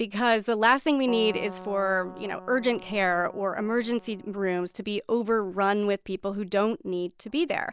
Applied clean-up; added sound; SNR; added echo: none; Keyboard (musical); 16 dB; none.